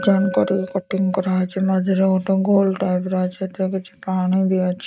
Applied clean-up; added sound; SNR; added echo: neural mask model RNNoise.